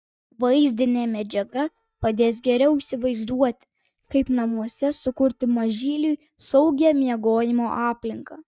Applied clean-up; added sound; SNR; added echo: neural mask model DeepFilterNet 3.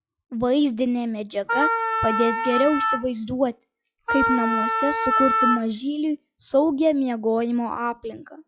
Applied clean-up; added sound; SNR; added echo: classical method log-MMSE.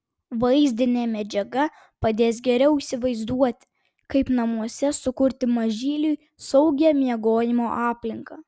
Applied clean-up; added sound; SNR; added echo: none; none; none; none.